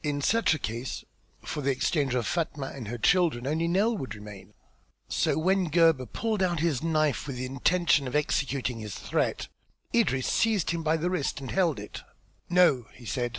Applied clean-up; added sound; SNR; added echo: none; none; none; none.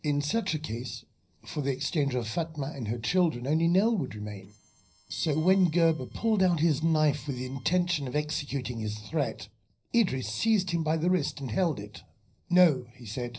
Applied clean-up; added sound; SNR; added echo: neural separator model SepFormer DNS4.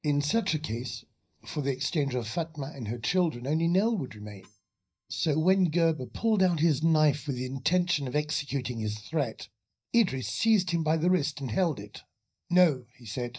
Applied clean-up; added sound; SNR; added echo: neural mask model DeepFilterNet 3.